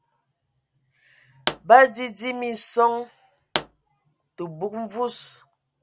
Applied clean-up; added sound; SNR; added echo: none; Explosion; 8 dB; none.